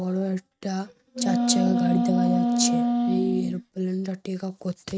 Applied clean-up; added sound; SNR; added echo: neural mask model RNNoise.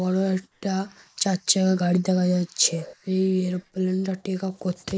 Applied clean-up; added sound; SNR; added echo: neural mask model Resemble Enhance denoiser.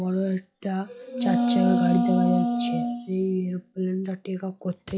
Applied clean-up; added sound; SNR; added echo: classical method log-MMSE.